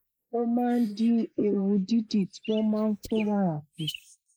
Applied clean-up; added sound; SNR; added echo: neural mask model Resemble Enhance denoiser.